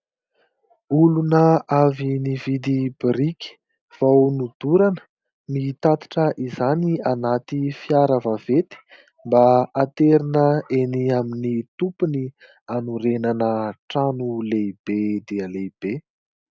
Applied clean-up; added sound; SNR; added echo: none; none; none; none.